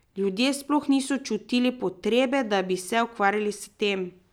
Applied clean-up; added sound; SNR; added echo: none; none; none; none.